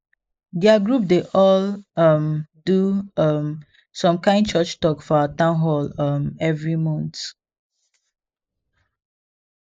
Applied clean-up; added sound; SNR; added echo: neural mask model Resemble Enhance denoiser.